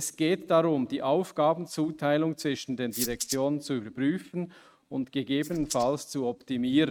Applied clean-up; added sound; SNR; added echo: neural mask model RNNoise.